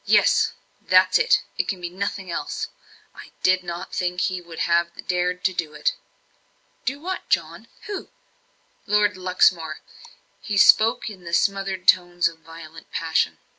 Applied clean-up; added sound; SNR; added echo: none; none; none; none.